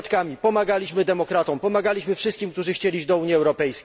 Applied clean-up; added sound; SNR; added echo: none; none; none; none.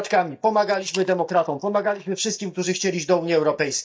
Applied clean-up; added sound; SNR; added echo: neural mask model DeepFilterNet 3.